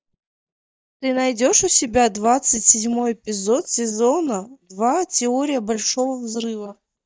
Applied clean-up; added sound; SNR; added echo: neural mask model DeepFilterNet 3.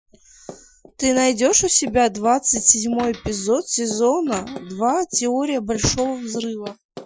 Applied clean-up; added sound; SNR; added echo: classical method Wiener filter.